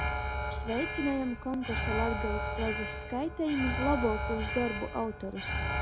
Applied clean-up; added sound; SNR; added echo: none; Alarm; 1 dB; none.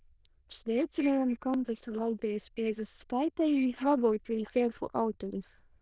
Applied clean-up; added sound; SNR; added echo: neural diffusion model UNIVERSE++.